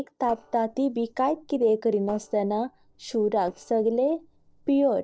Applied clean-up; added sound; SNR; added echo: neural separator model SepFormer DNS4.